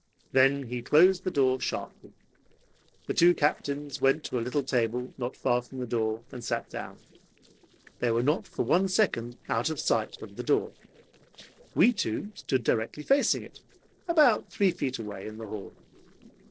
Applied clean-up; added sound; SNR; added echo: neural separator model SepFormer DNS4.